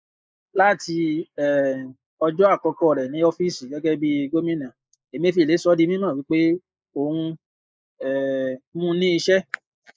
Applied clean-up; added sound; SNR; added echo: neural mask model Resemble Enhance denoiser.